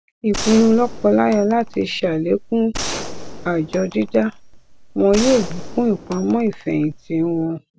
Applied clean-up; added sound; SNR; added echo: none; Gunshot, gunfire; 11 dB; none.